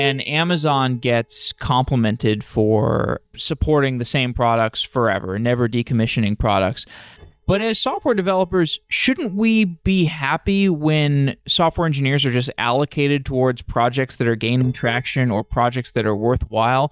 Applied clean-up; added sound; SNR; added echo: neural mask model DeepFilterNet 3.